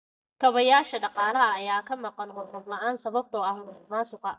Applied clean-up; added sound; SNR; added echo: neural mask model DeepFilterNet 3.